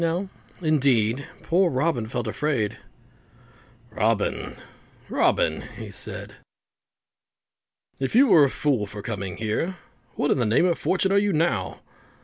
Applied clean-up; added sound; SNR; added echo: none; none; none; none.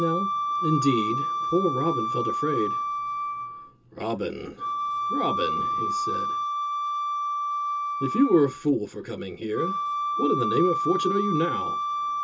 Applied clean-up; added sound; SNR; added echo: none; Wind instrument, woodwind instrument; 0 dB; reverberation time 0.2 s.